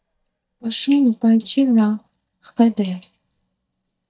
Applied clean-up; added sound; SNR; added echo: neural mask model DeepFilterNet 3.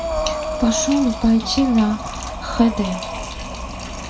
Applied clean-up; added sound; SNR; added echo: none; Breathing; 8 dB; reverberation time 0.2 s.